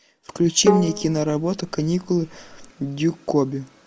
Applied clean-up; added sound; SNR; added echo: none; Bowed string instrument; 4 dB; none.